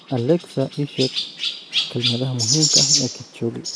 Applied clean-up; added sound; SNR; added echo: none; Chirp, tweet; -1 dB; none.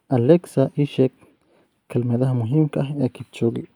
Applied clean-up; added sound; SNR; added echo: none; none; none; none.